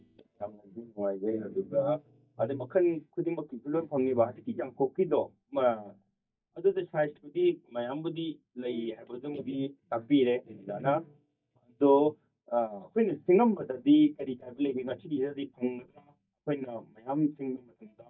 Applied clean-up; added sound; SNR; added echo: neural mask model DeepFilterNet 3.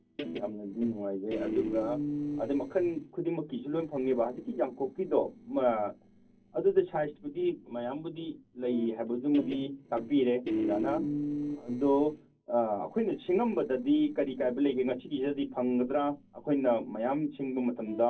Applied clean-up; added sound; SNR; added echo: neural separator model SepFormer DNS4.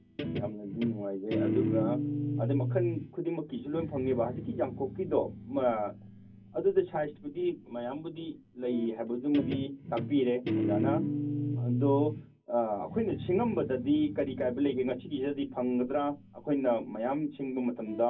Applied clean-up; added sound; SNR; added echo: none; Guitar; 5 dB; reverberation time 0.4 s.